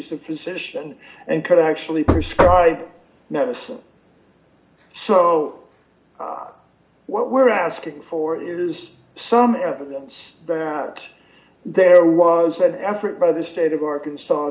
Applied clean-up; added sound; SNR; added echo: none; Knock; 0 dB; none.